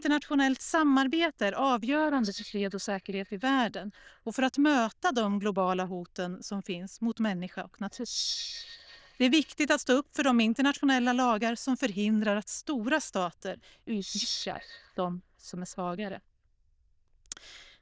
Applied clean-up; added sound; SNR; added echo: neural diffusion model UNIVERSE++.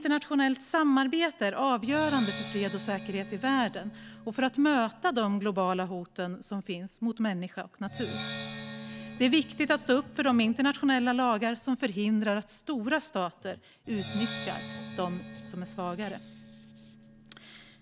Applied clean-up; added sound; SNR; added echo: none; Percussion; 12 dB; none.